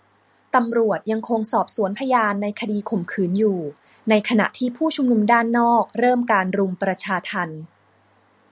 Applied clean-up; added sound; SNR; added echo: none; none; none; none.